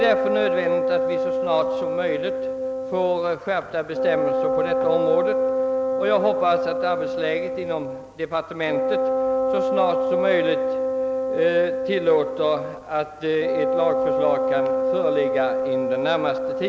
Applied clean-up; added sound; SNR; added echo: none; Wind instrument, woodwind instrument; -2 dB; none.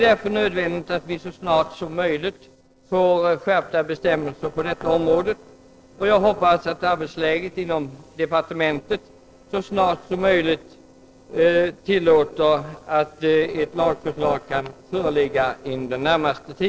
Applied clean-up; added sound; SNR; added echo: neural separator model SepFormer DNS4.